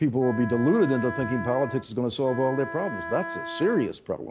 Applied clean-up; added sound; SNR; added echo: none; Wind instrument, woodwind instrument; 11 dB; none.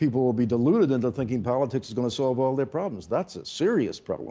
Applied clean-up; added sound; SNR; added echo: none; none; none; none.